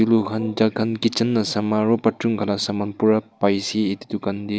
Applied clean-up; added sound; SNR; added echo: none; none; none; none.